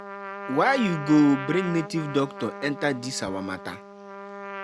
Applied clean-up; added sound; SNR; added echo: none; Trumpet; 11 dB; none.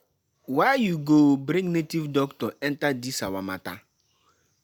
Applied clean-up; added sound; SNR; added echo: none; none; none; none.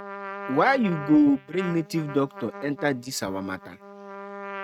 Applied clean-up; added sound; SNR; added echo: neural mask model RNNoise.